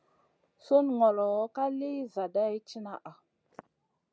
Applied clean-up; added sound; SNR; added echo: none; none; none; none.